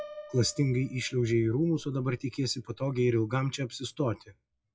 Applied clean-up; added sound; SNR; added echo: classical method log-MMSE.